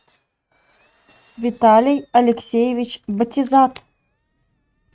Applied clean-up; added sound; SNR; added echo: neural mask model RNNoise.